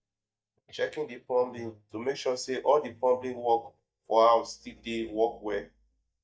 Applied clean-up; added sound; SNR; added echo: neural mask model DeepFilterNet 3.